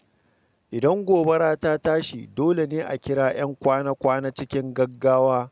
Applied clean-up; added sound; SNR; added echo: none; none; none; none.